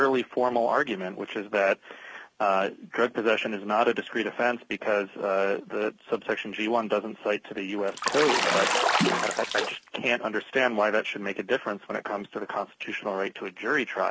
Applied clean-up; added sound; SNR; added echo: none; Bathtub (filling or washing) / Splash, splatter; -1 dB; none.